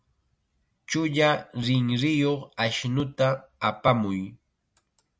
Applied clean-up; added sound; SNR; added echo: none; none; none; none.